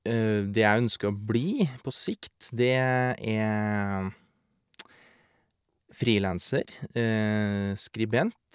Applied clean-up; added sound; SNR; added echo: none; none; none; none.